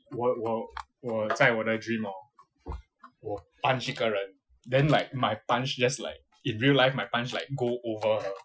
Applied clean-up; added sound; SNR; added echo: classical method Wiener filter.